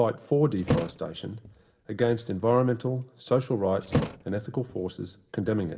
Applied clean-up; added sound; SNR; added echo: none; Thump, thud; 6 dB; reverberation time 0.5 s.